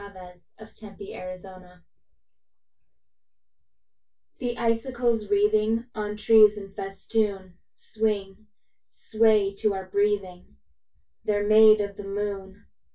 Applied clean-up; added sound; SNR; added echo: none; none; none; reverberation time 0.2 s.